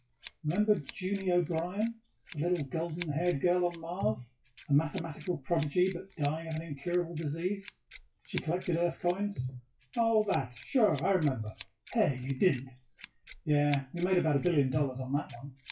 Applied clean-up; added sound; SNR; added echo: classical method WPE with log-MMSE.